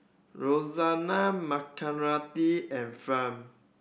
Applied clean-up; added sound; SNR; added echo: none; none; none; none.